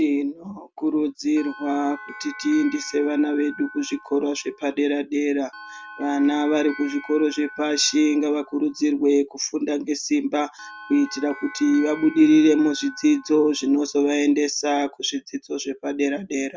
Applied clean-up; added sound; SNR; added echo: none; Bell; 18 dB; none.